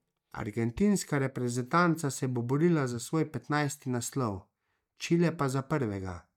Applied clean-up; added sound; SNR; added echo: neural mask model DeepFilterNet 3.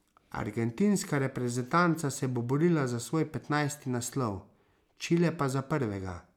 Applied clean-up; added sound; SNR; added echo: none; none; none; none.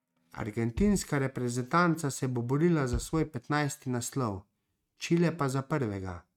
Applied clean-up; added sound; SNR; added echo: neural mask model RNNoise.